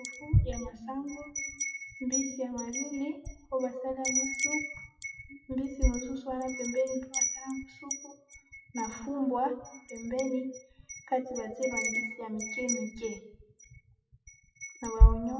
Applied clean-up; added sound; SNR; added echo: classical method WPE with log-MMSE.